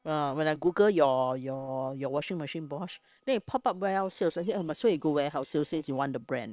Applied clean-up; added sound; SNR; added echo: neural separator model SepFormer WHAM!.